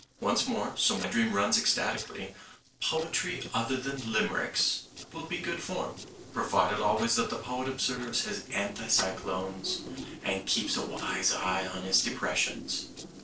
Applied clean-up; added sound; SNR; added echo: neural separator model SepFormer DNS4.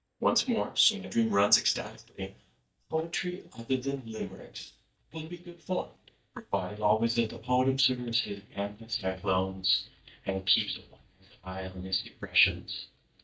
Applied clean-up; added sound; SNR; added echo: neural mask model DeepFilterNet 3.